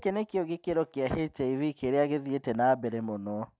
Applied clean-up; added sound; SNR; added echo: none; none; none; none.